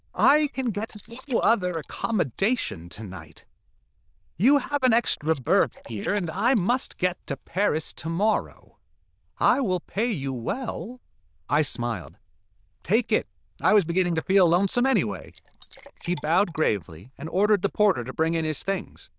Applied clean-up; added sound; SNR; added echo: neural diffusion model UNIVERSE++.